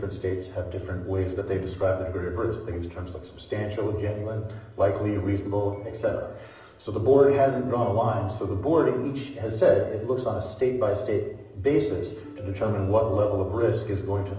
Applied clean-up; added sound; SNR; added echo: none; Ringtone; 20 dB; reverberation time 0.9 s.